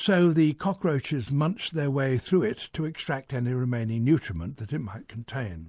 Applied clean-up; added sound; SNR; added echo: none; none; none; none.